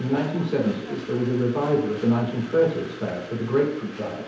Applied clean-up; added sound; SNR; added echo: none; Train; 15 dB; reverberation time 2.2 s.